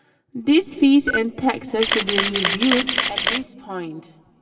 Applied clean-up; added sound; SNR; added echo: none; Camera; 1 dB; reverberation time 2.8 s.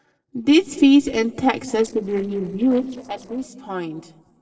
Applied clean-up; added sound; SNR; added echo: neural separator model SepFormer DNS4.